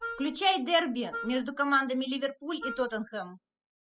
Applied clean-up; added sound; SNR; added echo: classical method spectral subtraction.